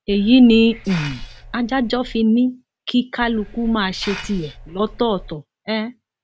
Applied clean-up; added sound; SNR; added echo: none; Hiss; 15 dB; none.